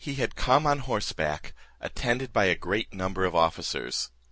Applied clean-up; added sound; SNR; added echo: none; none; none; none.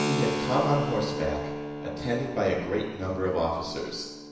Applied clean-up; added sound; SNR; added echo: none; Keyboard (musical); 5 dB; reverberation time 1.0 s.